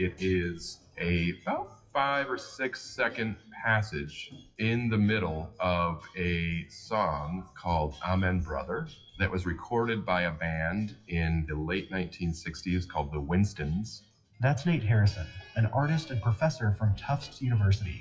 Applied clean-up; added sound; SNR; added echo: classical method WPE with log-MMSE.